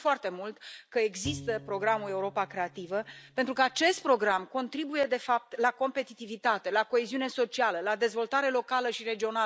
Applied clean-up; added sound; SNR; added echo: none; Bowed string instrument; 17 dB; none.